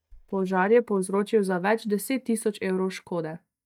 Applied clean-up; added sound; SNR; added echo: neural mask model DeepFilterNet 3.